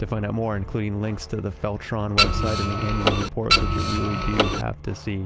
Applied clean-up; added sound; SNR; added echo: none; Printer; -4 dB; none.